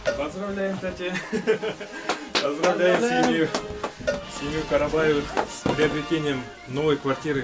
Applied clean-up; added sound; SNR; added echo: none; Cowbell; 13 dB; none.